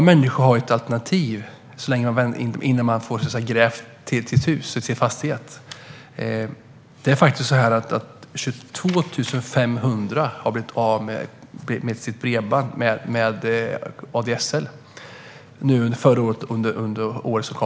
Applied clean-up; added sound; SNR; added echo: none; none; none; none.